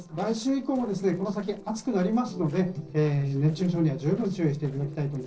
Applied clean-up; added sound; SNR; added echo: neural separator model SepFormer DNS4.